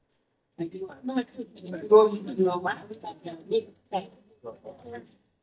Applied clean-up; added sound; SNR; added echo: neural mask model DeepFilterNet 3.